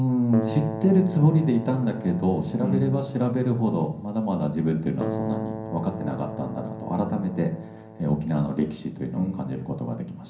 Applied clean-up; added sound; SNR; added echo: none; Keyboard (musical); 10 dB; reverberation time 0.6 s.